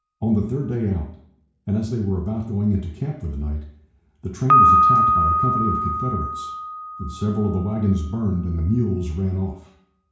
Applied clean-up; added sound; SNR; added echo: none; Piano; 0 dB; reverberation time 0.6 s.